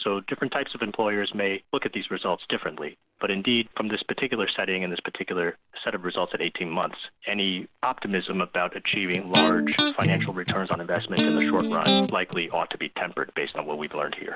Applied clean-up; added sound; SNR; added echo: none; Electric guitar; -3 dB; none.